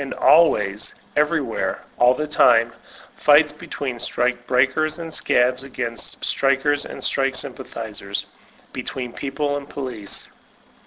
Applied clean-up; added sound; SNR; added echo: none; none; none; none.